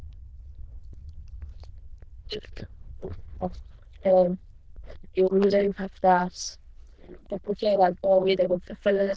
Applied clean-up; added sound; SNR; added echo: neural diffusion model UNIVERSE++.